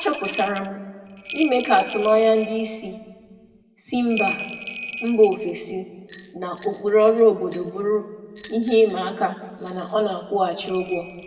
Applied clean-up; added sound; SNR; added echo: none; Bell; 12 dB; reverberation time 1.4 s.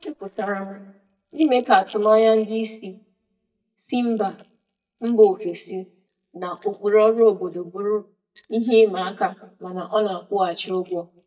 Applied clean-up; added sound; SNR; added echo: neural mask model DeepFilterNet 3.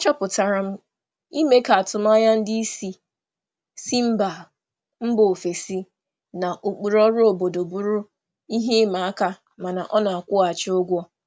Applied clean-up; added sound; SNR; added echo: none; none; none; none.